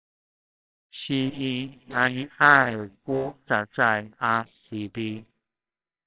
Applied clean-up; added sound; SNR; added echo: neural separator model SepFormer WHAMR!.